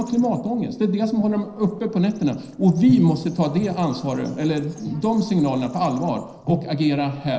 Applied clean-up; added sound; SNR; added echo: neural separator model SepFormer DNS4.